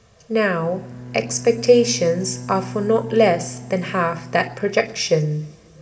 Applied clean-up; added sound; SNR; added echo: none; Bowed string instrument; 15 dB; reverberation time 2.6 s.